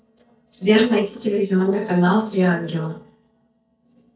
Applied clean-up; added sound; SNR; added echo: neural mask model DeepFilterNet 3.